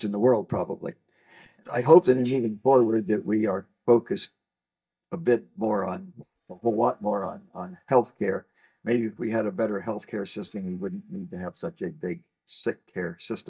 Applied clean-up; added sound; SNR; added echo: neural mask model DeepFilterNet 3.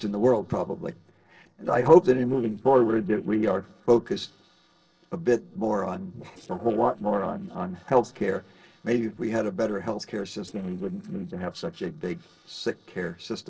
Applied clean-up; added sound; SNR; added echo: neural separator model SepFormer DNS4.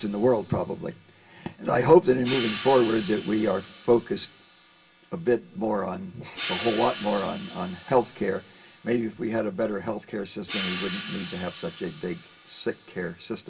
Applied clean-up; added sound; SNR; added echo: none; Hi-hat; 11 dB; reverberation time 0.2 s.